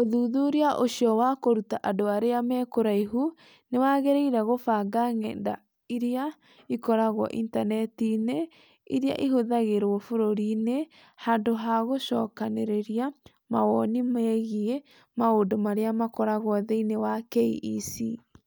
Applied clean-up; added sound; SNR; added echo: none; none; none; none.